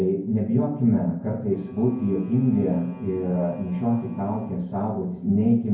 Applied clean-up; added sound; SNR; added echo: none; Bowed string instrument; 19 dB; reverberation time 0.9 s.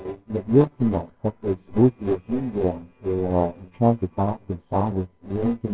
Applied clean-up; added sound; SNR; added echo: neural separator model SepFormer WHAMR!.